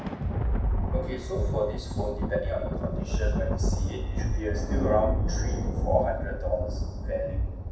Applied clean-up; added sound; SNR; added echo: none; Thunder; -4 dB; reverberation time 0.7 s.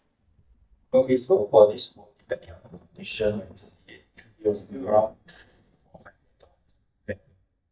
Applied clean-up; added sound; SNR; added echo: neural mask model DeepFilterNet 3.